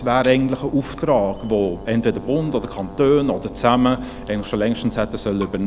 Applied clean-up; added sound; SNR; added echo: none; Brass instrument + Chewing, mastication; 16 dB; none.